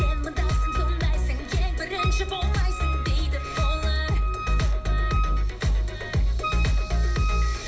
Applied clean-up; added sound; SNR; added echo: none; Wind instrument, woodwind instrument; 13 dB; reverberation time 0.5 s.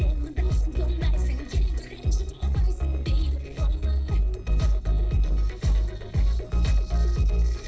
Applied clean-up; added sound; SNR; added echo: neural separator model SepFormer DNS4.